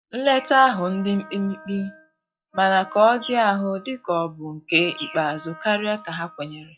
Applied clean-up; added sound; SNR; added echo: classical method log-MMSE.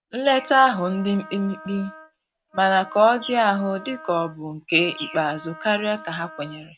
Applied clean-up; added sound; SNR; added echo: none; Wind instrument, woodwind instrument + Bird; 17 dB; none.